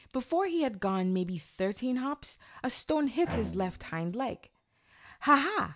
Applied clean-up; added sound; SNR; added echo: none; Bowed string instrument; 11 dB; none.